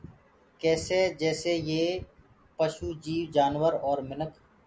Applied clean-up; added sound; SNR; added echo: none; none; none; none.